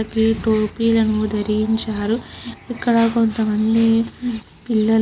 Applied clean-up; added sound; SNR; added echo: none; none; none; none.